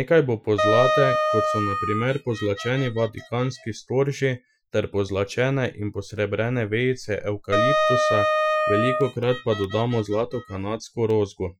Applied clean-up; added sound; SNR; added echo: classical method Wiener filter.